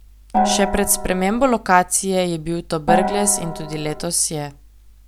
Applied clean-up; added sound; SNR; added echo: none; Gong; 2 dB; none.